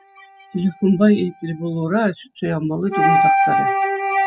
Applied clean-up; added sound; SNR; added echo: classical method spectral subtraction.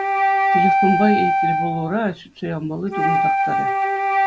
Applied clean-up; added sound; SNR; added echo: none; Wind instrument, woodwind instrument; -5 dB; none.